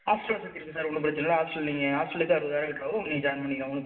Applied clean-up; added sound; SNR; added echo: none; none; none; reverberation time 1.0 s.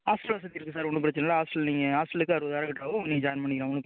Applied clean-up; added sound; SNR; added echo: none; none; none; none.